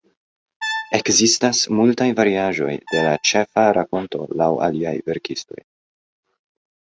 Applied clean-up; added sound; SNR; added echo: neural mask model RNNoise.